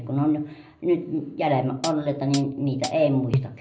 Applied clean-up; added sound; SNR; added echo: none; Hi-hat; 7 dB; reverberation time 0.5 s.